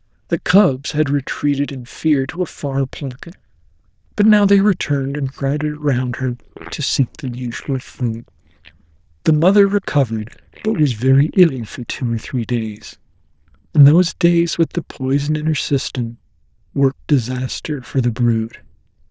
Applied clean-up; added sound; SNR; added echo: neural diffusion model UNIVERSE++.